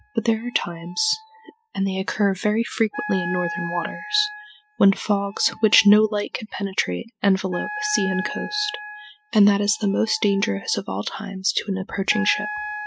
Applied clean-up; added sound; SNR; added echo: classical method spectral subtraction.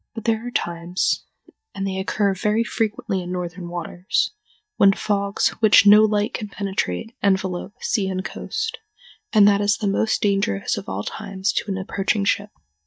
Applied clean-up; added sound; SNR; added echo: neural mask model DeepFilterNet 3.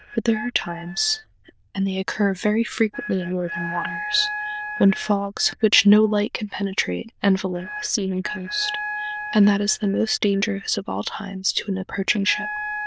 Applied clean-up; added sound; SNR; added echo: neural diffusion model UNIVERSE++.